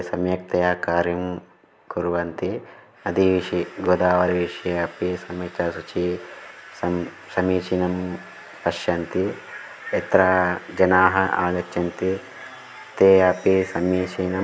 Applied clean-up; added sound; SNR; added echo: none; none; none; none.